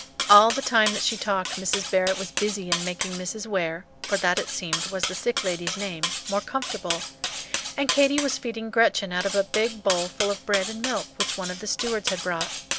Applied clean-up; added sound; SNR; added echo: none; Cutlery, silverware; 6 dB; none.